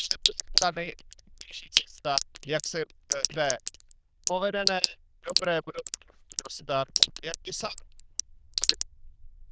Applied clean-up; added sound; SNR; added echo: neural diffusion model UNIVERSE++.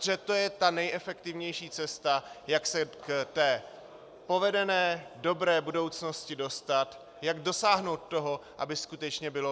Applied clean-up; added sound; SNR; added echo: none; none; none; none.